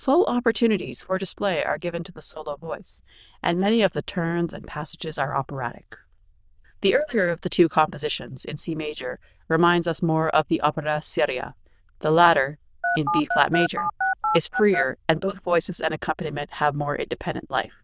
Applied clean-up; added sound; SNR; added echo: neural diffusion model UNIVERSE++.